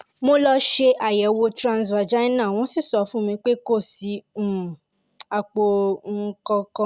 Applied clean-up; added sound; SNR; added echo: none; none; none; none.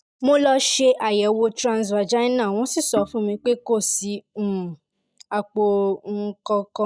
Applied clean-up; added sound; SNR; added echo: neural mask model DeepFilterNet 3.